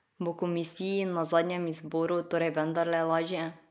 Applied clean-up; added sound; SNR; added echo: neural mask model Resemble Enhance denoiser.